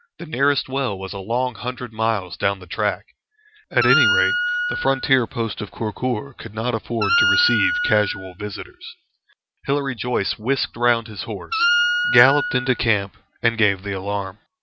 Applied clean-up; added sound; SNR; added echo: none; Wind instrument, woodwind instrument; -1 dB; none.